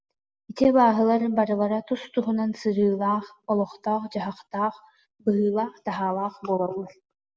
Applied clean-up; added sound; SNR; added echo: none; none; none; none.